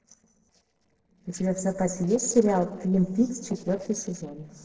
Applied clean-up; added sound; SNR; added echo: neural separator model SepFormer DNS4.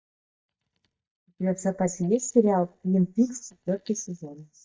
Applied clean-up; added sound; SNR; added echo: neural mask model DeepFilterNet 3.